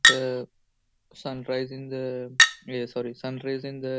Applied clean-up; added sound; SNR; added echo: none; Chink, clink; -5 dB; none.